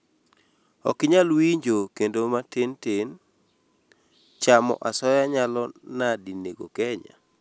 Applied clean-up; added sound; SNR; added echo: none; none; none; none.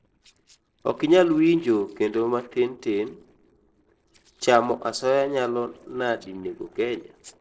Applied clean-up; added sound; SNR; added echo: neural separator model SepFormer DNS4.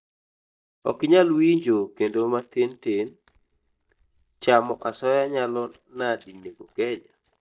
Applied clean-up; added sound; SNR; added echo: neural mask model DeepFilterNet 3.